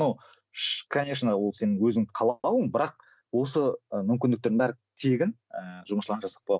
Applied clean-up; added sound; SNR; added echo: none; none; none; none.